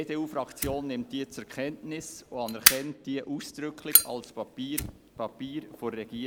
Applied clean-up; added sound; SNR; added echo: none; Fire; -3 dB; none.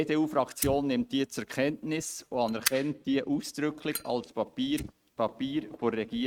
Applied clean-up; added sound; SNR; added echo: neural mask model RNNoise.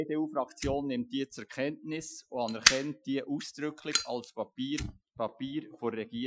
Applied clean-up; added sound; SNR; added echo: classical method Wiener filter.